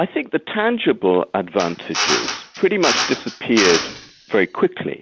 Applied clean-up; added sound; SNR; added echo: none; Drill; 5 dB; none.